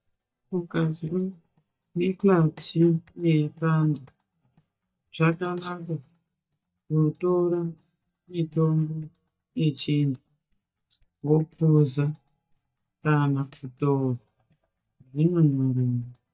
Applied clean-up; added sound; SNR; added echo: neural mask model DeepFilterNet 3.